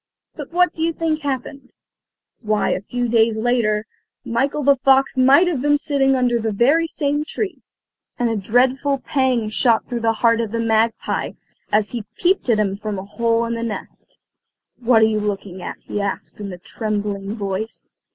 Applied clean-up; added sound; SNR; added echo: none; none; none; none.